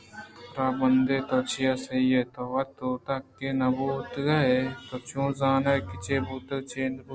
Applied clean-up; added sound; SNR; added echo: none; none; none; none.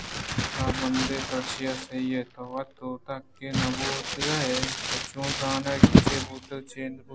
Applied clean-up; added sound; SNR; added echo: none; Crumpling, crinkling; -4 dB; none.